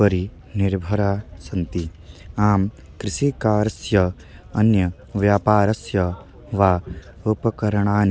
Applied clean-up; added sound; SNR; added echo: none; none; none; none.